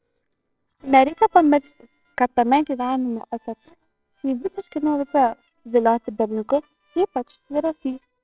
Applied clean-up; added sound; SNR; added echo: neural separator model SepFormer WHAMR!.